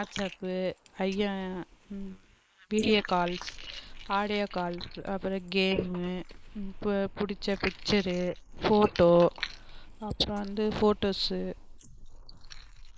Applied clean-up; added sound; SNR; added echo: neural mask model Resemble Enhance denoiser.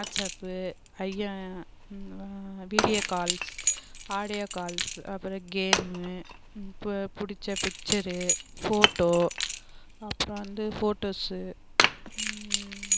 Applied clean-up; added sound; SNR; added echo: none; Keys jangling + Wood; 0 dB; none.